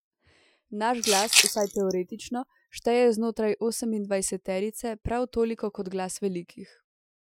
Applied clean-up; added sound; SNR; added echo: classical method Wiener filter.